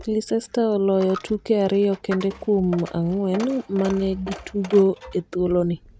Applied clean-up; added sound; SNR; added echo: none; Coin (dropping); 18 dB; none.